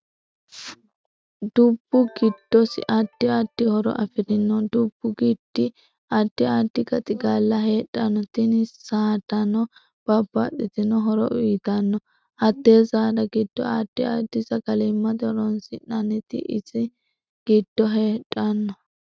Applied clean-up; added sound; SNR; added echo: neural mask model RNNoise.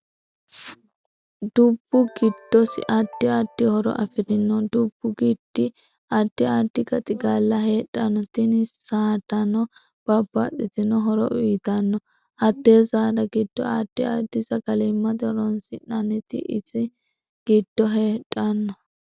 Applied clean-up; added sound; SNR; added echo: none; Ringtone; 19 dB; none.